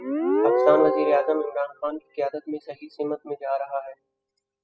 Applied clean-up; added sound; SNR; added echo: classical method spectral subtraction.